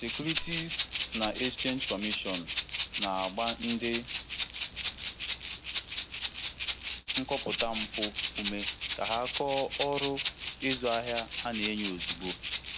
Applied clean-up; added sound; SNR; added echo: none; Rattle (instrument); -4 dB; none.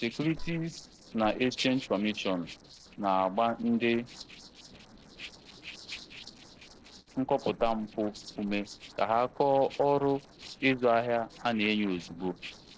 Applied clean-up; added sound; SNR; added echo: neural separator model SepFormer DNS4.